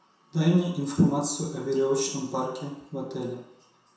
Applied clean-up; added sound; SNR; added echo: none; none; none; reverberation time 0.7 s.